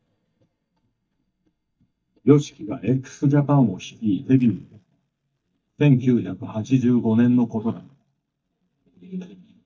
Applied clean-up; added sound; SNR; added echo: neural mask model DeepFilterNet 3.